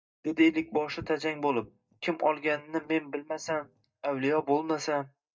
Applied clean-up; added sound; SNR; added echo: neural mask model DeepFilterNet 3.